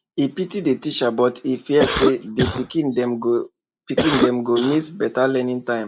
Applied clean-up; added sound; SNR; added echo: neural mask model Resemble Enhance denoiser.